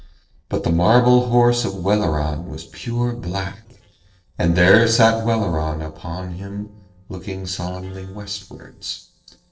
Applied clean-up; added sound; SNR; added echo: neural separator model SepFormer DNS4.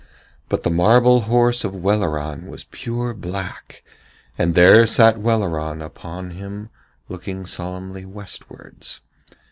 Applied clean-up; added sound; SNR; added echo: none; none; none; none.